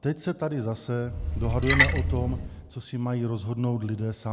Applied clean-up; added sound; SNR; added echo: none; Splash, splatter; -3 dB; none.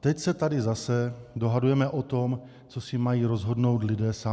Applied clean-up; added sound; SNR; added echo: none; none; none; none.